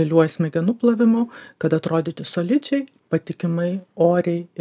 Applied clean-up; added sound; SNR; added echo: none; none; none; none.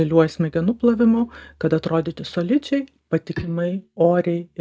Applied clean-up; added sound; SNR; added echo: neural mask model DeepFilterNet 3.